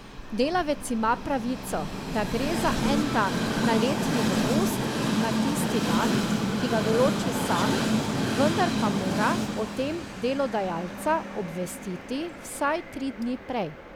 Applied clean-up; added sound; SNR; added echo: none; Train; -1 dB; none.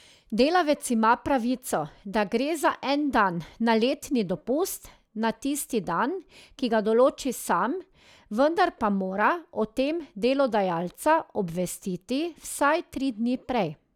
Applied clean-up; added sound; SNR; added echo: none; none; none; none.